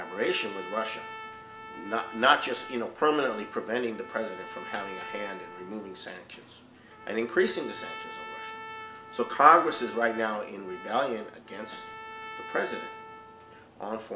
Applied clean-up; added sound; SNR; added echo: none; Trumpet; 13 dB; reverberation time 0.6 s.